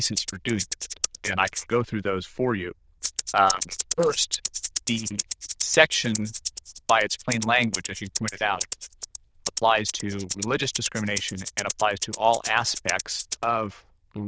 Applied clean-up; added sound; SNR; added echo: neural diffusion model UNIVERSE++.